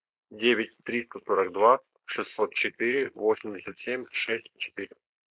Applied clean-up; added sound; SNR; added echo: neural mask model Resemble Enhance denoiser.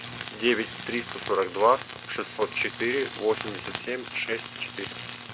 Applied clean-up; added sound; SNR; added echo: none; Tools; 10 dB; none.